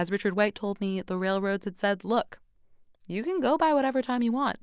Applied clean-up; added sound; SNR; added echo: none; none; none; none.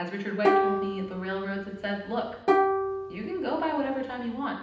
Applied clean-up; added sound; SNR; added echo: none; Plucked string instrument; -3 dB; reverberation time 0.9 s.